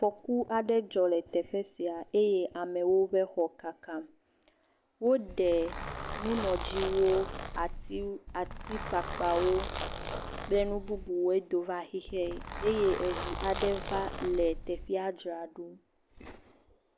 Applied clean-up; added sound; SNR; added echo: none; Zipper (clothing); 6 dB; none.